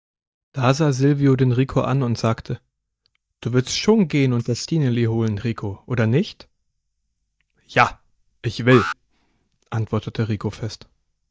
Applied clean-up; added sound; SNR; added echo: neural mask model DeepFilterNet 3.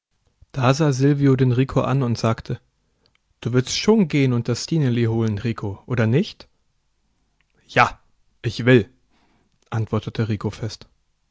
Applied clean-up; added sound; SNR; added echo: none; none; none; none.